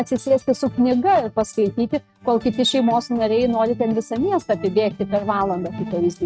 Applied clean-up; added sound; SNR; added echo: neural mask model RNNoise.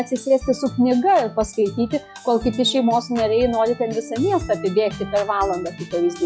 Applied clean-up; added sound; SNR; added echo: classical method log-MMSE.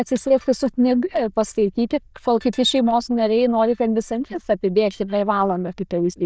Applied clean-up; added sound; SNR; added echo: neural diffusion model UNIVERSE++.